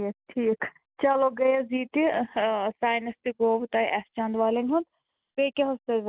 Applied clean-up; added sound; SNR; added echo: none; none; none; none.